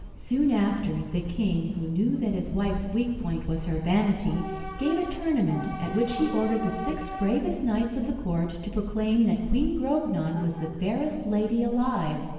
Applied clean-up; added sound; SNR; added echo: none; Subway, metro, underground / Train; 11 dB; reverberation time 1.2 s.